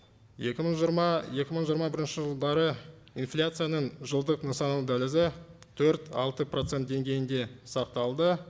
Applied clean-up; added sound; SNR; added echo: none; none; none; none.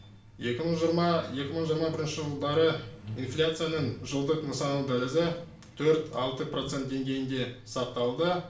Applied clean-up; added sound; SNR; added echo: none; Truck; 17 dB; reverberation time 0.4 s.